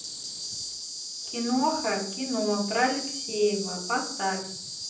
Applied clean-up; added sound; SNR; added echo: none; Insect; 6 dB; reverberation time 0.6 s.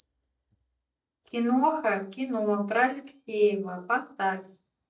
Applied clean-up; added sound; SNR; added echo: neural mask model DeepFilterNet 3.